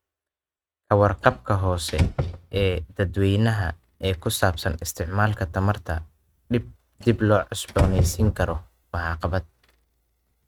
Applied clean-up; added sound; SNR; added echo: neural mask model RNNoise.